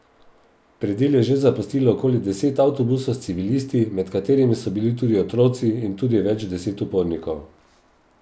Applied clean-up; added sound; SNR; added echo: none; none; none; none.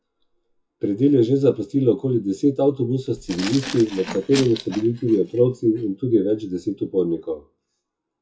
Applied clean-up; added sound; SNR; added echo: classical method WPE with log-MMSE.